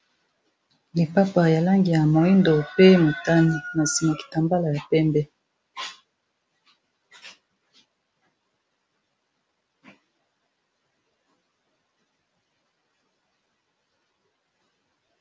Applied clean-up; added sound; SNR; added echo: none; none; none; none.